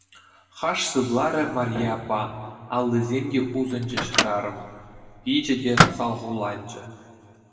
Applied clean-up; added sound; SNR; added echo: none; Microwave oven; 0 dB; reverberation time 2.1 s.